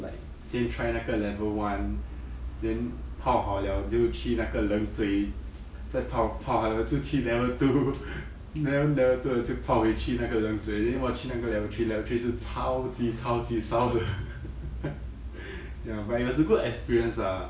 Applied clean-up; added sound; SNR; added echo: none; none; none; none.